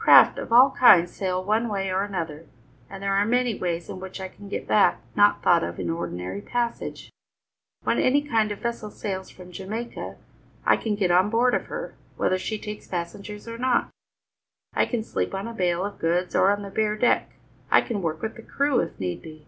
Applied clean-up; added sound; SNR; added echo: none; none; none; none.